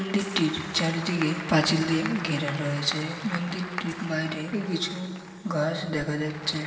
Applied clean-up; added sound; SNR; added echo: none; Applause / Crowd; 11 dB; reverberation time 1.9 s.